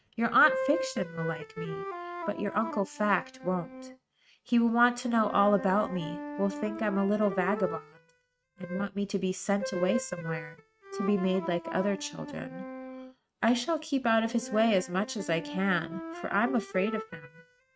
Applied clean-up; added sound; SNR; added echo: neural mask model RNNoise.